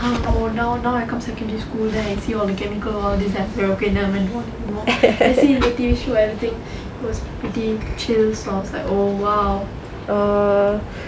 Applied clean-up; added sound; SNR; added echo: none; none; none; none.